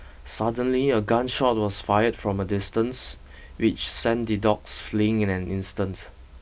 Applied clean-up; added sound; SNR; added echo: none; none; none; none.